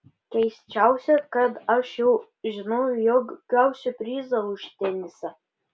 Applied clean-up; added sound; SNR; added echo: none; none; none; none.